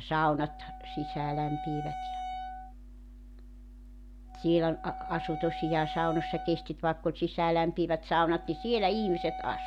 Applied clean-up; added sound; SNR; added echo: none; Wind instrument, woodwind instrument; 10 dB; none.